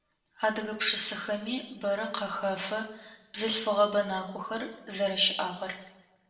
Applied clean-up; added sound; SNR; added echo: none; none; none; reverberation time 0.8 s.